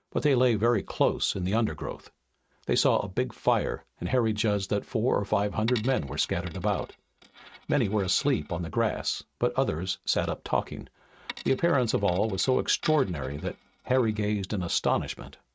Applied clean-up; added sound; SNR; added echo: neural mask model RNNoise.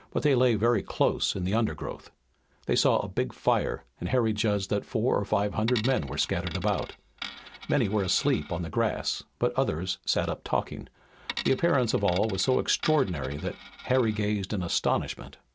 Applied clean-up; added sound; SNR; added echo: none; Coin (dropping); 14 dB; none.